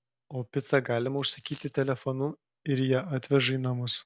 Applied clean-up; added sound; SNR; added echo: none; Coin (dropping); 20 dB; none.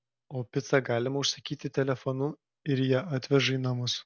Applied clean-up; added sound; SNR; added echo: none; none; none; none.